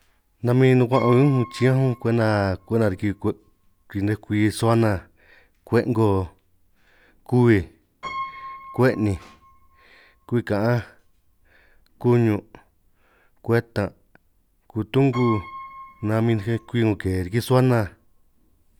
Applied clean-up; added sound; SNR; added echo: none; Piano; 19 dB; none.